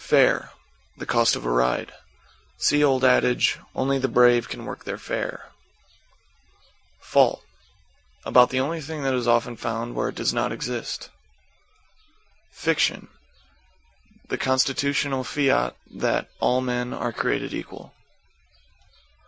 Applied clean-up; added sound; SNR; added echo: none; none; none; none.